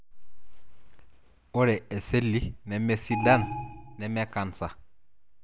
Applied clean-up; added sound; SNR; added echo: none; Alarm; 5 dB; none.